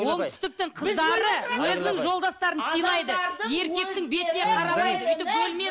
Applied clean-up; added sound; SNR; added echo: none; none; none; none.